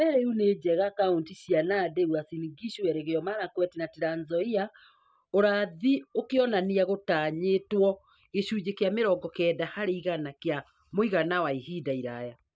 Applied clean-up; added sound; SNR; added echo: none; none; none; none.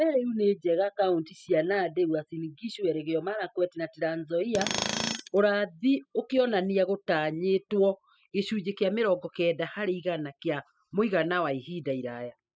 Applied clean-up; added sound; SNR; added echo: classical method spectral subtraction.